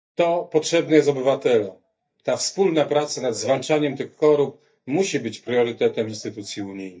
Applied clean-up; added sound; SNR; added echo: neural mask model DeepFilterNet 3.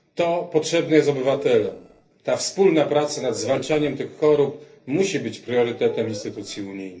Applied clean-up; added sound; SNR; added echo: neural separator model SepFormer DNS4.